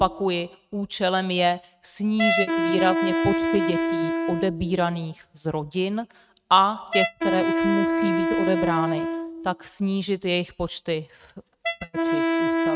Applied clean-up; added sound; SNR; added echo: neural mask model RNNoise.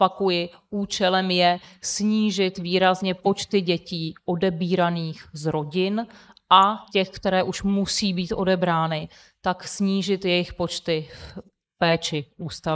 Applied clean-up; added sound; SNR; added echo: neural mask model Resemble Enhance denoiser.